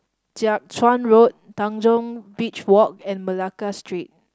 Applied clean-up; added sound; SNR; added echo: none; none; none; none.